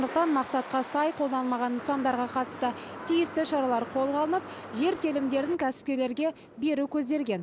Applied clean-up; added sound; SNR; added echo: none; none; none; none.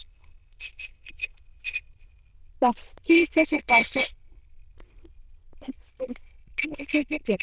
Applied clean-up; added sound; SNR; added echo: neural diffusion model UNIVERSE++.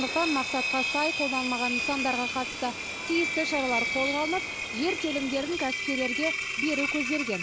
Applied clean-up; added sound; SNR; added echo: none; Engine; 1 dB; none.